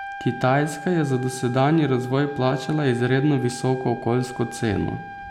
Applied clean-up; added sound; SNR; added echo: none; Trumpet; 14 dB; none.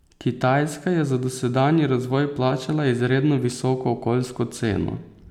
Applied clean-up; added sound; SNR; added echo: none; none; none; none.